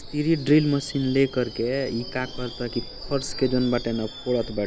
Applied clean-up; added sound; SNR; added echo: none; Screech / Subway, metro, underground; 12 dB; none.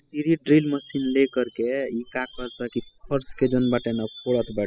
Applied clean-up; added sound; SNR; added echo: classical method spectral subtraction.